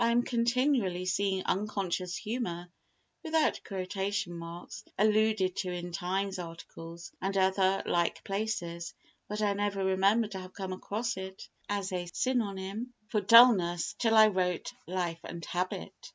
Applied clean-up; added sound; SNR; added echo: none; none; none; none.